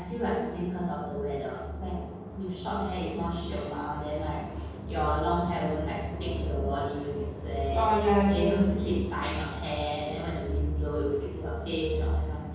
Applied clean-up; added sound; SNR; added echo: none; none; none; reverberation time 1.3 s.